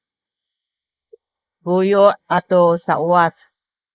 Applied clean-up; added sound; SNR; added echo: neural mask model Resemble Enhance denoiser.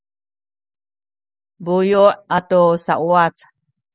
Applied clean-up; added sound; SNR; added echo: none; none; none; none.